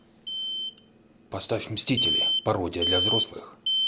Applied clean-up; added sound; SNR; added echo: none; Alarm; -1 dB; none.